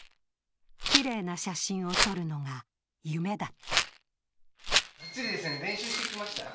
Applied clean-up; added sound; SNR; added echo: none; Rattle; -1 dB; none.